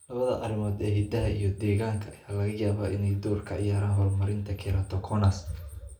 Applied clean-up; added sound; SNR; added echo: none; none; none; reverberation time 0.3 s.